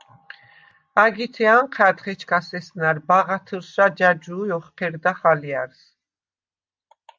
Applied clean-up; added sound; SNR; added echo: none; none; none; none.